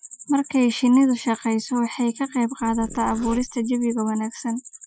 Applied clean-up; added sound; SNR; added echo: classical method Wiener filter.